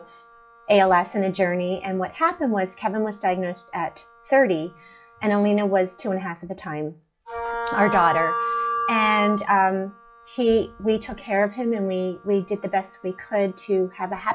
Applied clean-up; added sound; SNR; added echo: classical method log-MMSE.